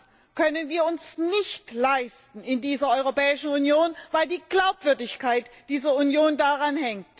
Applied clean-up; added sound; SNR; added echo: none; none; none; none.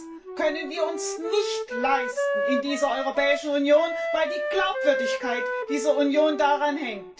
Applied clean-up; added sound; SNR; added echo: none; Wind instrument, woodwind instrument; 5 dB; reverberation time 0.2 s.